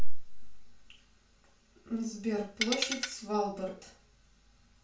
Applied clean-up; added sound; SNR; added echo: none; Tools; 6 dB; reverberation time 0.3 s.